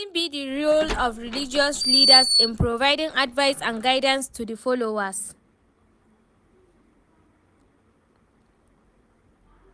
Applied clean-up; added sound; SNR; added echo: none; Door; -2 dB; none.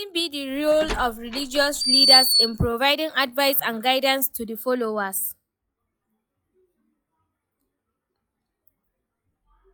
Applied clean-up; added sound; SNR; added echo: classical method log-MMSE.